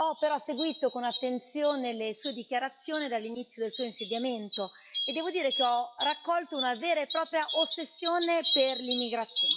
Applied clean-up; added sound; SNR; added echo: classical method log-MMSE.